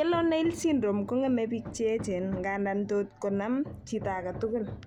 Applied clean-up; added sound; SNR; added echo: none; Hammer; 16 dB; none.